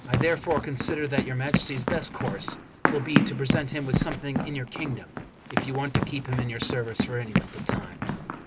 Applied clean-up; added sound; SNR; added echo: none; Run; -1 dB; none.